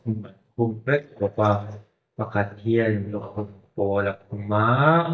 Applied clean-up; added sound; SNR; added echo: neural mask model DeepFilterNet 3.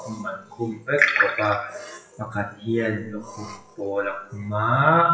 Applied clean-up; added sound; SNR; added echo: classical method WPE with log-MMSE.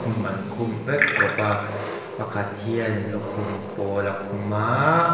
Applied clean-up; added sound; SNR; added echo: none; Engine; 11 dB; reverberation time 1.3 s.